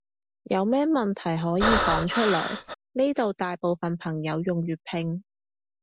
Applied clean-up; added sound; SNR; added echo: none; Breathing; -1 dB; none.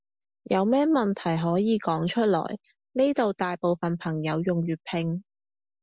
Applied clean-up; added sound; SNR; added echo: none; none; none; none.